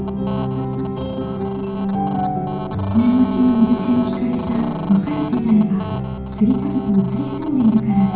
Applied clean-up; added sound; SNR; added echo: none; Telephone; 16 dB; reverberation time 0.6 s.